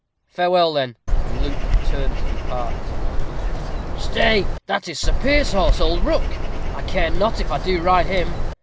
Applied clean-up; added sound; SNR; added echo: none; Bird vocalization, bird call, bird song; -4 dB; none.